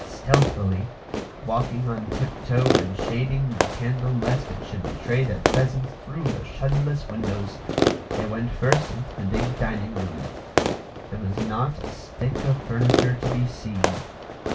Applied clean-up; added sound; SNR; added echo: none; Fireworks; 2 dB; reverberation time 0.2 s.